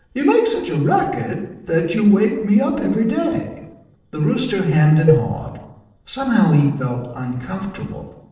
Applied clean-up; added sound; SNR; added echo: neural separator model SepFormer DNS4.